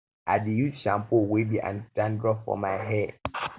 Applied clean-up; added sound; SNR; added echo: none; none; none; none.